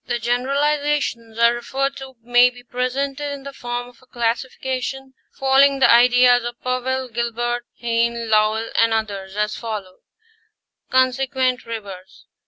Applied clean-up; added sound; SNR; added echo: none; none; none; none.